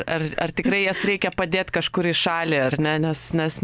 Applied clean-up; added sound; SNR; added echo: none; none; none; none.